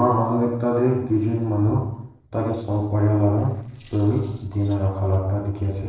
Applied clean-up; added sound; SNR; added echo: neural separator model SepFormer DNS4.